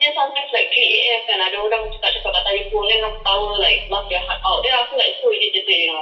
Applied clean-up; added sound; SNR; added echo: none; Growling; 16 dB; reverberation time 0.6 s.